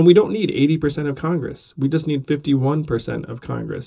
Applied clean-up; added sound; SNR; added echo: none; none; none; reverberation time 0.2 s.